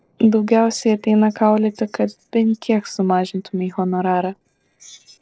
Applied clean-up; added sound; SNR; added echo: neural separator model SepFormer DNS4.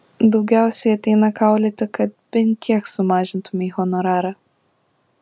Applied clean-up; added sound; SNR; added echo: none; none; none; none.